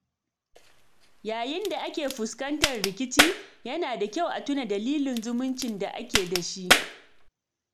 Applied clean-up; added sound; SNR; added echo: none; Crack; -1 dB; none.